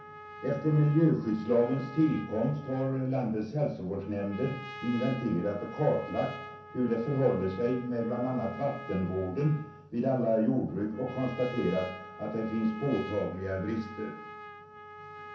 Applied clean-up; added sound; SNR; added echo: none; Trumpet; 15 dB; reverberation time 0.6 s.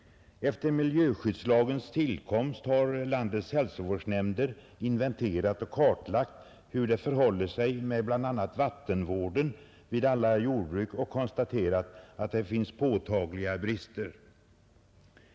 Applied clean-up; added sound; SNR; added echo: none; none; none; none.